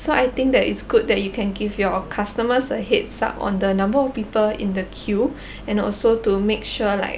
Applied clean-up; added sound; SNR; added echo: none; none; none; none.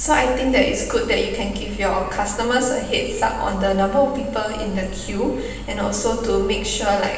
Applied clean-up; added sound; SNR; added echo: none; none; none; reverberation time 1.0 s.